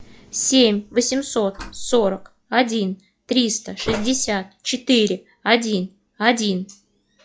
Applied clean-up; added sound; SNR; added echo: classical method log-MMSE.